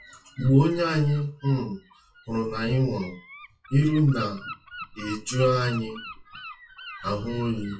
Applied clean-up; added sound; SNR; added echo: classical method WPE with log-MMSE.